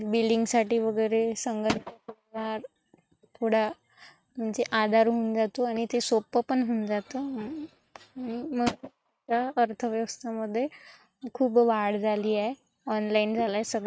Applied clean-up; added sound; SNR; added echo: neural mask model RNNoise.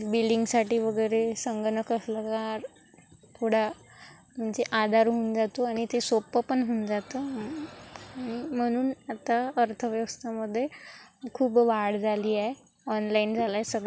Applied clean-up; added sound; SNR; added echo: none; none; none; none.